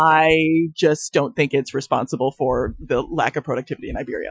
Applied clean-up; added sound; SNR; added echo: classical method Wiener filter.